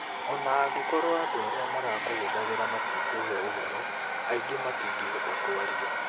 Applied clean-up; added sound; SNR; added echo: none; Domestic sounds, home sounds; -2 dB; none.